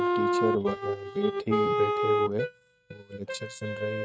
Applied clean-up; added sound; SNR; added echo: neural mask model RNNoise.